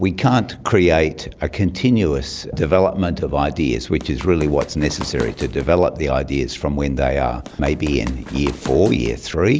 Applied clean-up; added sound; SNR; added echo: none; Run; 15 dB; none.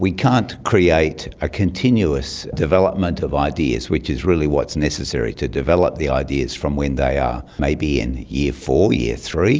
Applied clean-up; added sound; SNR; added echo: none; none; none; none.